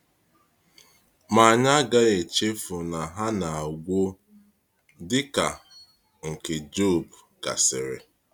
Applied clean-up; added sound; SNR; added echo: none; none; none; none.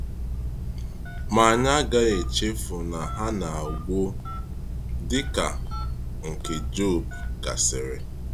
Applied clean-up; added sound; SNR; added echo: none; Telephone; 3 dB; none.